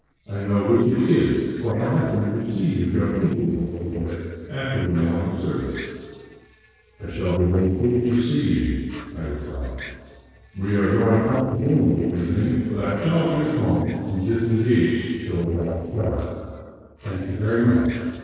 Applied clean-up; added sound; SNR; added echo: neural separator model SepFormer DNS4.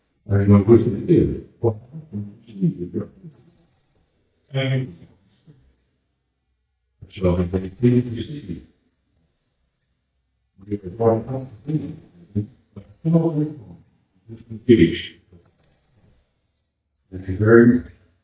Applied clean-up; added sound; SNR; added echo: neural mask model DeepFilterNet 3.